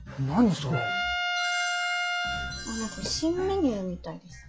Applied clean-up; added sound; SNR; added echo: classical method log-MMSE.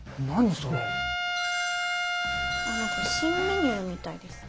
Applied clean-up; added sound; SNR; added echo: none; Trumpet; 0 dB; none.